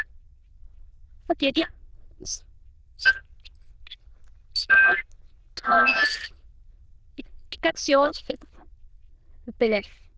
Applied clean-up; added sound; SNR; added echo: neural diffusion model UNIVERSE++.